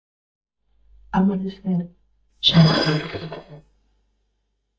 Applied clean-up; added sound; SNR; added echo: neural mask model DeepFilterNet 3.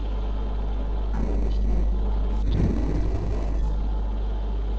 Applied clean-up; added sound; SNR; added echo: neural separator model SepFormer DNS4.